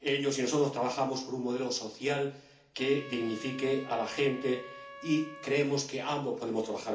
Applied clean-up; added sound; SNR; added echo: none; Trumpet; 16 dB; reverberation time 0.4 s.